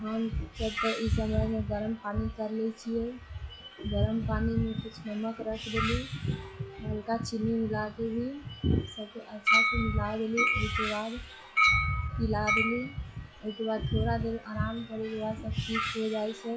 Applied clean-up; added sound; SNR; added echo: classical method log-MMSE.